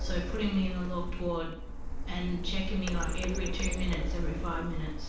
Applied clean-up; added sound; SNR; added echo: none; Printer; -2 dB; reverberation time 0.7 s.